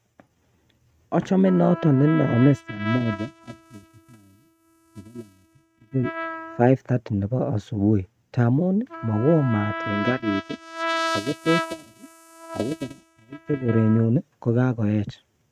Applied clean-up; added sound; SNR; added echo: neural mask model RNNoise.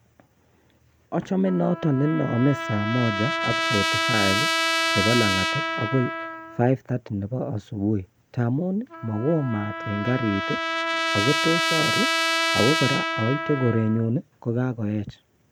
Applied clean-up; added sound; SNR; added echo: none; Trumpet; 2 dB; none.